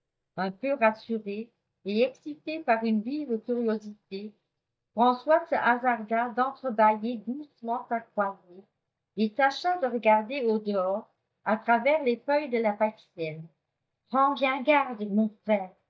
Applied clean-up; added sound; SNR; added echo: neural mask model DeepFilterNet 3.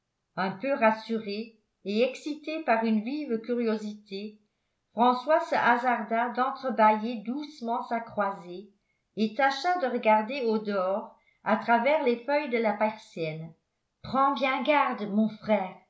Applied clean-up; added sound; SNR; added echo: none; none; none; none.